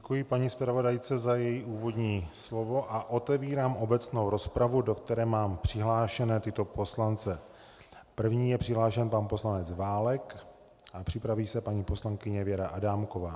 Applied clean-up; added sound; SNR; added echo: none; none; none; none.